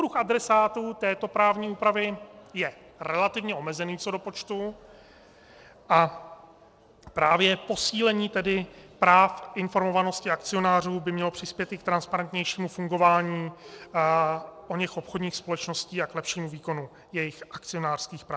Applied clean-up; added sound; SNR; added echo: none; none; none; none.